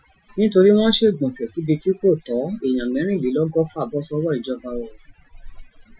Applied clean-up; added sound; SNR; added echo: classical method Wiener filter.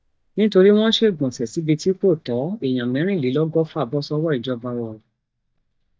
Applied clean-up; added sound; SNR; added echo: neural mask model DeepFilterNet 3.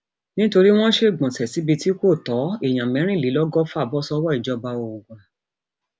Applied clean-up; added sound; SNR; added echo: none; none; none; none.